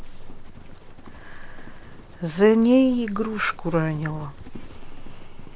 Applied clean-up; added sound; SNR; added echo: none; Livestock, farm animals, working animals; 11 dB; none.